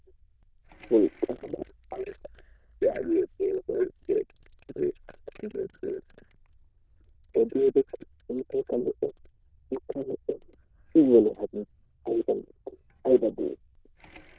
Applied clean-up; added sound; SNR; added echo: neural diffusion model UNIVERSE++.